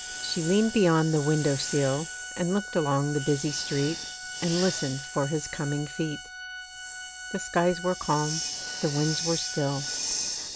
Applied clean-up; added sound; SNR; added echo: none; Organ + Hiss; 7 dB; none.